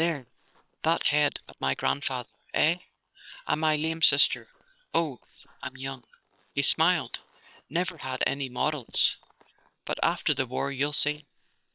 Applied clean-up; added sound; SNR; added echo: neural separator model SepFormer WHAM!.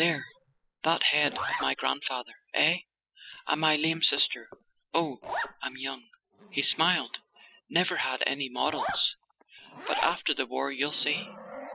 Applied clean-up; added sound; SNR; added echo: classical method spectral subtraction.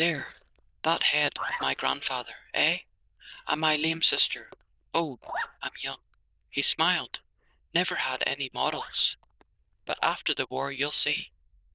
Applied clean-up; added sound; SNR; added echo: neural diffusion model UNIVERSE++.